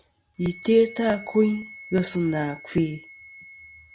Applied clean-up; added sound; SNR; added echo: none; Wind instrument, woodwind instrument; 19 dB; none.